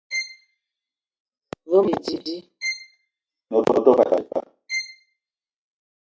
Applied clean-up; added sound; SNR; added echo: classical method log-MMSE.